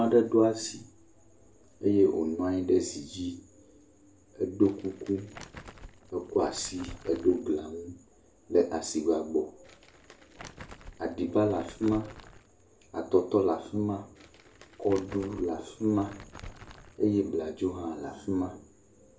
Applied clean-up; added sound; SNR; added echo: none; Crumpling, crinkling; 18 dB; none.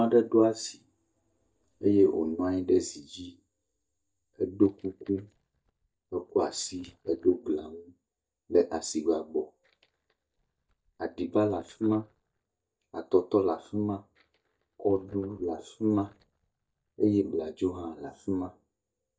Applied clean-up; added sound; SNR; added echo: neural mask model DeepFilterNet 3.